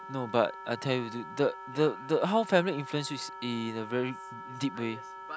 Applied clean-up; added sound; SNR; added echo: none; Wind instrument, woodwind instrument; 12 dB; none.